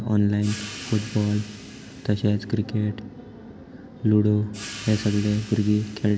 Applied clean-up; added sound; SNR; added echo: none; Cymbal; 18 dB; none.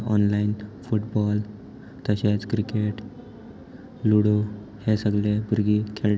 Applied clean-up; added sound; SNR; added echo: none; none; none; none.